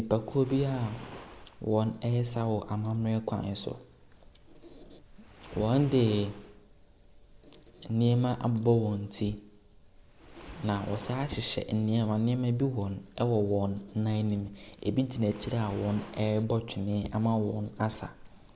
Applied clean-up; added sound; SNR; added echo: none; Squeak + Waves, surf; 19 dB; none.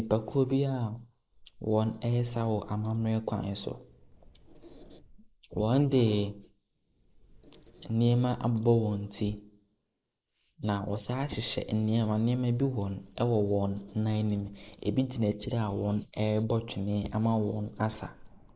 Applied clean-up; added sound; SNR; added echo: neural mask model Resemble Enhance denoiser.